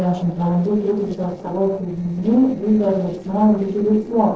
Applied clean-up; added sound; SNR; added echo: neural separator model SepFormer DNS4.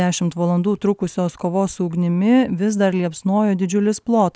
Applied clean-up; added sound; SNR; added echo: none; none; none; none.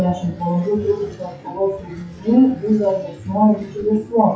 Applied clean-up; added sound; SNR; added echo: classical method WPE with log-MMSE.